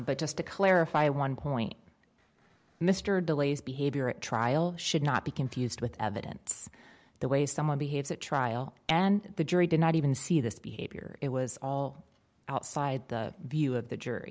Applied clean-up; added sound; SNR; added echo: none; none; none; none.